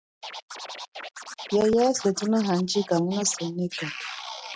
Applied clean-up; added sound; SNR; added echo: classical method log-MMSE.